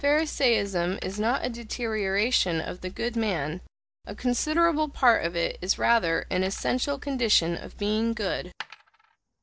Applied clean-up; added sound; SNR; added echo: neural separator model SepFormer DNS4.